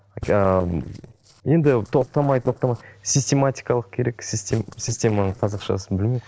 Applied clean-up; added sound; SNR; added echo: neural separator model SepFormer DNS4.